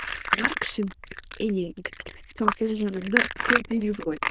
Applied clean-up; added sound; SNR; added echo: neural diffusion model UNIVERSE++.